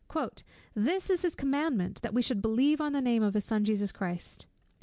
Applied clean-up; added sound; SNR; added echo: none; none; none; none.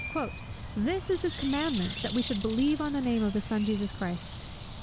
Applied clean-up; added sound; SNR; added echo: none; Bird; 9 dB; none.